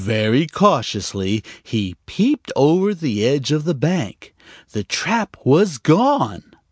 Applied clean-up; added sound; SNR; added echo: none; none; none; none.